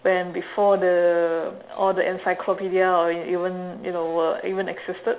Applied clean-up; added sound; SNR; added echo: none; none; none; none.